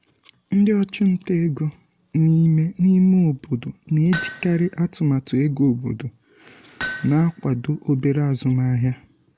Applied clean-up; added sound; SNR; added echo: none; Hammer; 15 dB; none.